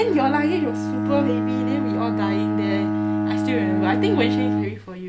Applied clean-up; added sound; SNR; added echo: none; Bowed string instrument; -3 dB; reverberation time 1.1 s.